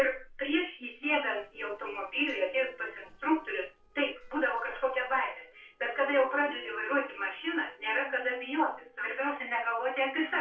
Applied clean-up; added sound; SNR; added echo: neural separator model SepFormer DNS4.